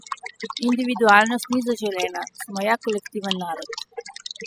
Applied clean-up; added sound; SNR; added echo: classical method spectral subtraction.